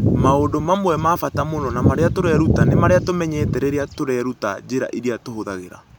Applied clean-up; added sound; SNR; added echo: none; none; none; none.